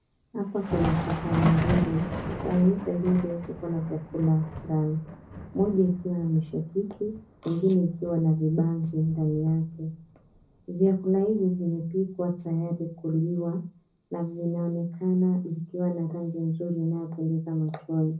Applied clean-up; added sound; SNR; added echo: none; Thunder; 11 dB; reverberation time 0.4 s.